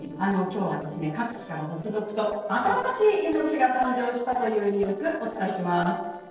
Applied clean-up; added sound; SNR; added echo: neural separator model SepFormer DNS4.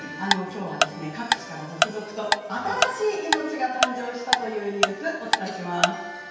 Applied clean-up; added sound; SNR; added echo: none; Tick-tock; -2 dB; reverberation time 1.2 s.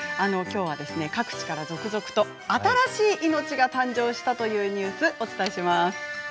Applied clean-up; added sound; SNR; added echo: none; none; none; none.